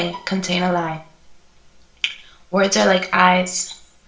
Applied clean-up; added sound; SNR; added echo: none; Bowed string instrument; 18 dB; reverberation time 0.4 s.